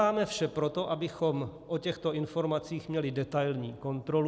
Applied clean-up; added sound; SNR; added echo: none; none; none; none.